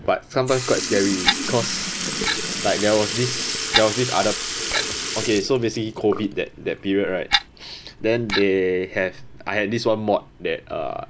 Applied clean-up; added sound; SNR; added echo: none; Sink (filling or washing) / Liquid + Clock; 4 dB; none.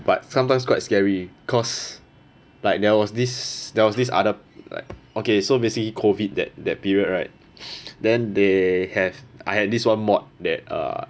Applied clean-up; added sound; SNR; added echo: none; none; none; none.